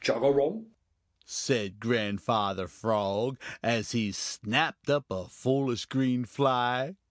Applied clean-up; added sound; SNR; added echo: none; none; none; none.